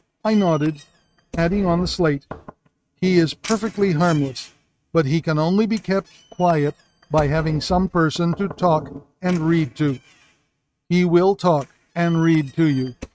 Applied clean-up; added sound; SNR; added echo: neural mask model RNNoise.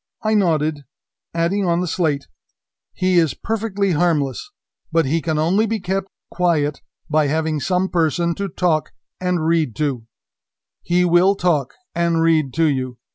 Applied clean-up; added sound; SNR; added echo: none; none; none; none.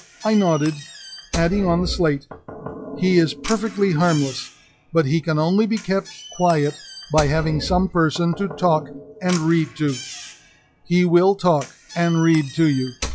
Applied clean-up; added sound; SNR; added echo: classical method log-MMSE.